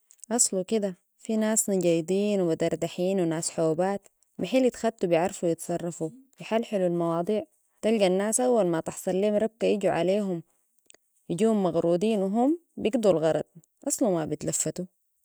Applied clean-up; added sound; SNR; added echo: none; none; none; none.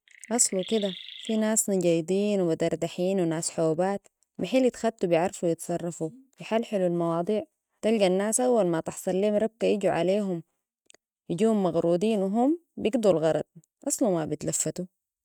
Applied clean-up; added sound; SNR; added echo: neural mask model RNNoise.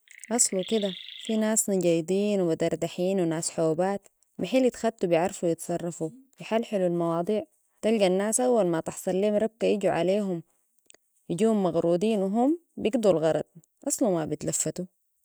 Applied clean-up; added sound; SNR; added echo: none; Chirp, tweet; 16 dB; none.